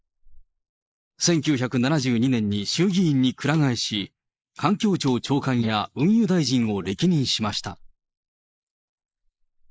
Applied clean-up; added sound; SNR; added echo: neural mask model Resemble Enhance denoiser.